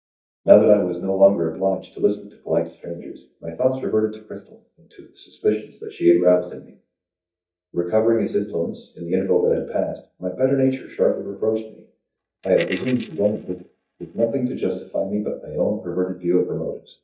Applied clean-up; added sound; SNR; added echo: neural mask model DeepFilterNet 3.